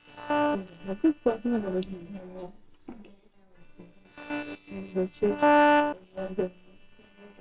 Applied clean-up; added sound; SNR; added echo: neural separator model SepFormer WHAMR!.